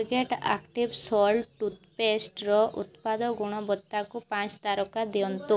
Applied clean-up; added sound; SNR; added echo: none; none; none; none.